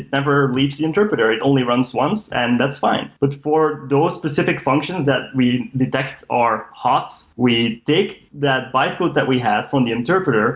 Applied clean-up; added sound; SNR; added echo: none; none; none; none.